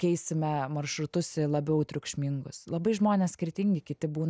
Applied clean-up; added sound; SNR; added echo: none; none; none; none.